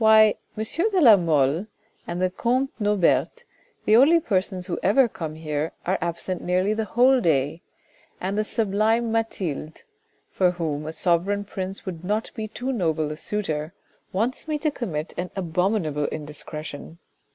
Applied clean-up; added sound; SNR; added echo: none; none; none; none.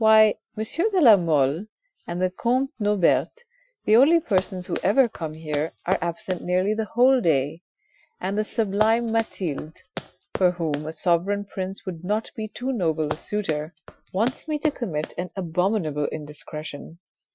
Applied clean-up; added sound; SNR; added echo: classical method Wiener filter.